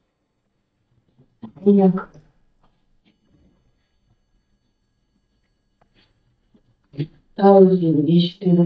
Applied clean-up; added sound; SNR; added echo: neural mask model DeepFilterNet 3.